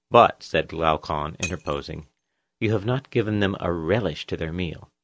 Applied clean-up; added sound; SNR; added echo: none; Shatter; 19 dB; none.